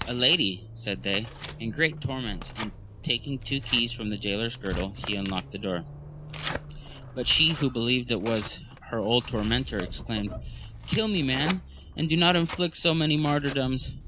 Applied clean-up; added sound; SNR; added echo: none; Tearing + Squeak / Accelerating, revving, vroom / Vehicle; 11 dB; none.